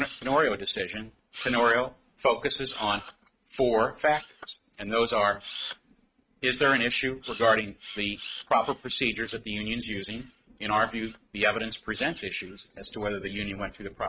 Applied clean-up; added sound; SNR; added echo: neural mask model RNNoise.